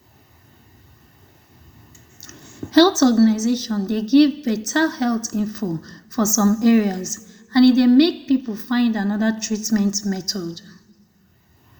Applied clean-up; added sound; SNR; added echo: none; none; none; reverberation time 0.7 s.